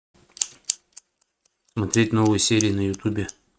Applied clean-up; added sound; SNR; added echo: neural mask model RNNoise.